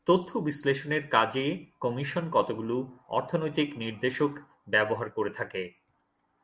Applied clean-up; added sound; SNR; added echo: none; none; none; none.